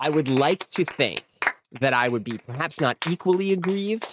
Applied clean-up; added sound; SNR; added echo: neural mask model RNNoise.